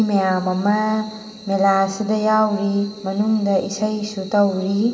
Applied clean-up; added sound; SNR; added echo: none; none; none; reverberation time 1.7 s.